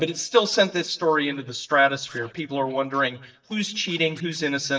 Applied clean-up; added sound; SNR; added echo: neural mask model DeepFilterNet 3.